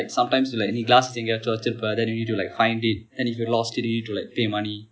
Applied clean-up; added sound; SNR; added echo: none; none; none; none.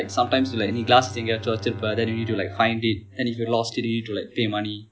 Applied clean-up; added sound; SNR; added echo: none; Bowed string instrument; 15 dB; none.